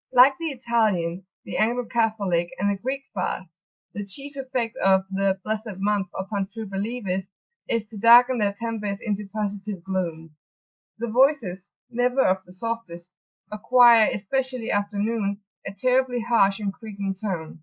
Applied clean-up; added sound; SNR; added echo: neural mask model Resemble Enhance denoiser.